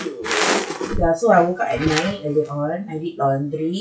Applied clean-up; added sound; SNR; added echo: classical method log-MMSE.